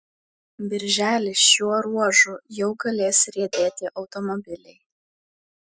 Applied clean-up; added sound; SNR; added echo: classical method spectral subtraction.